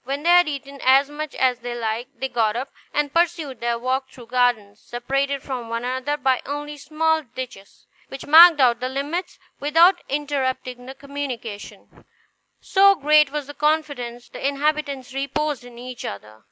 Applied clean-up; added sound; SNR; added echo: none; none; none; none.